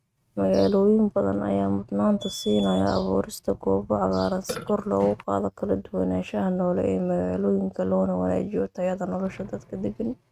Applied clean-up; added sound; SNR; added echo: neural mask model RNNoise.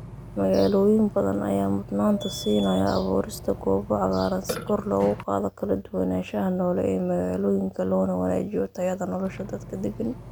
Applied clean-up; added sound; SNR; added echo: none; Burping, eructation; 15 dB; none.